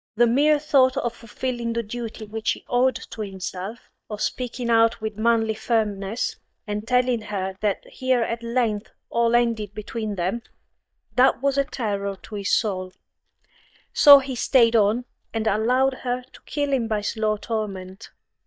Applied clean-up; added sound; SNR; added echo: neural mask model DeepFilterNet 3.